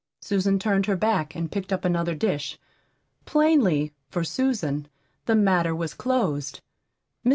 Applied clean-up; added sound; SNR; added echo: none; none; none; none.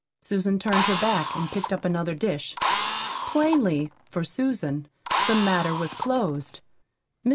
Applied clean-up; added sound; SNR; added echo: none; Drill; 3 dB; none.